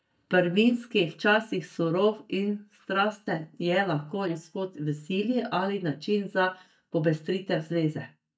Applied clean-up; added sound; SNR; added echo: neural mask model DeepFilterNet 3.